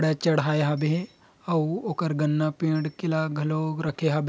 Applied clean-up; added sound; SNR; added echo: none; none; none; none.